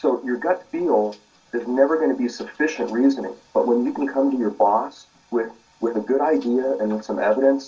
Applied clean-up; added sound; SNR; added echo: none; none; none; reverberation time 0.2 s.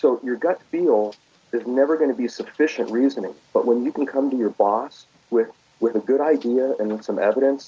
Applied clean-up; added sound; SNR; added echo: none; none; none; none.